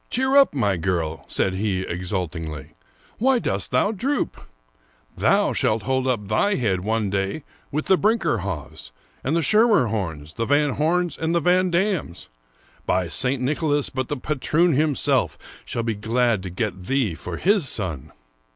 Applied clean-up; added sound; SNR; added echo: none; none; none; none.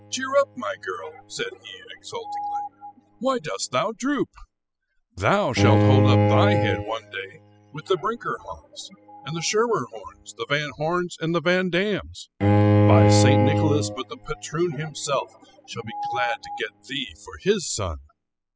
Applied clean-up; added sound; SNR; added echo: classical method spectral subtraction.